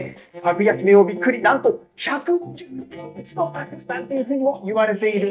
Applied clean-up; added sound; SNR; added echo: neural mask model DeepFilterNet 3.